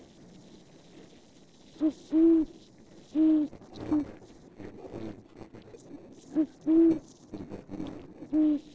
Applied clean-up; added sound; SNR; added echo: neural separator model SepFormer DNS4.